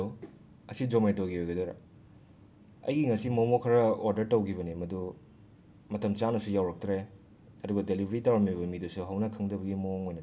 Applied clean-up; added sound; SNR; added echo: none; none; none; none.